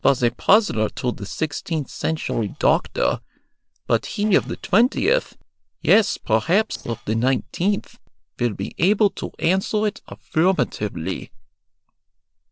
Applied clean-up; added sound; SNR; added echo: neural separator model SepFormer DNS4.